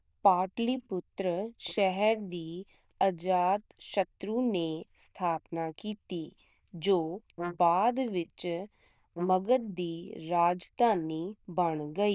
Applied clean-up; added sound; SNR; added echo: neural diffusion model UNIVERSE++.